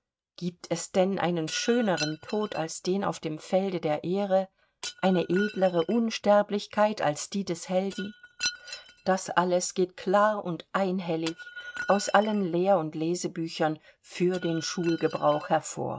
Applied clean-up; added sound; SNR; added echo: neural mask model RNNoise.